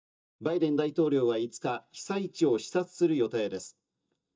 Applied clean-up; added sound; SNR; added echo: neural mask model DeepFilterNet 3.